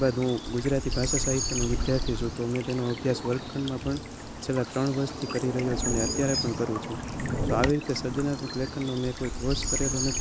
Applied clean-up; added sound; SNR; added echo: none; Stream / Bird vocalization, bird call, bird song; 3 dB; none.